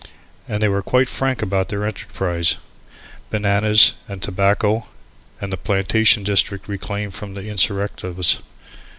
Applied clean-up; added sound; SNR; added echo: none; none; none; none.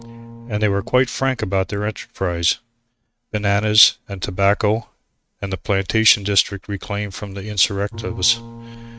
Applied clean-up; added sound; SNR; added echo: neural mask model RNNoise.